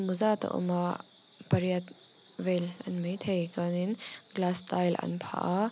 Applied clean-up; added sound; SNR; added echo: none; none; none; none.